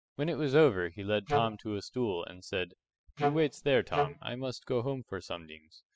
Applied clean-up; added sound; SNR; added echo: classical method spectral subtraction.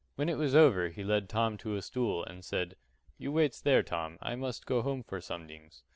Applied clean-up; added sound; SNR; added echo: none; none; none; none.